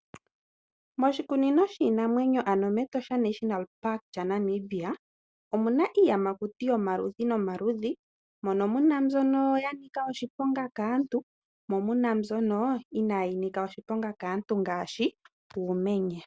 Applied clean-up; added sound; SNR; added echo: none; none; none; none.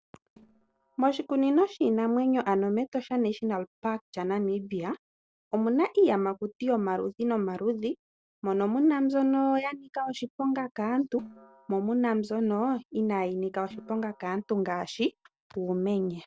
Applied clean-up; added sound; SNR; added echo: neural separator model SepFormer DNS4.